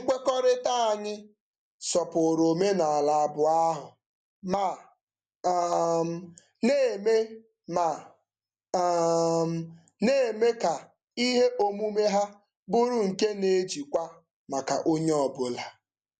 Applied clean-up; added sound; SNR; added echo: none; none; none; none.